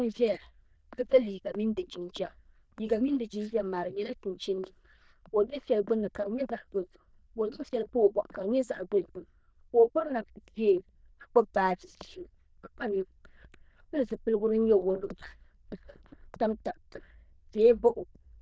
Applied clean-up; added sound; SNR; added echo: neural diffusion model UNIVERSE++.